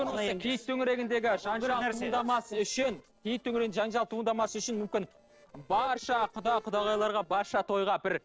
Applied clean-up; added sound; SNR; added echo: neural separator model SepFormer DNS4.